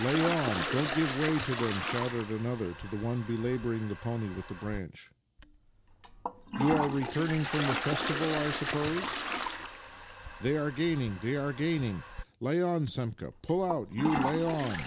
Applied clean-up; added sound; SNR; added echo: none; Toilet flush; 5 dB; none.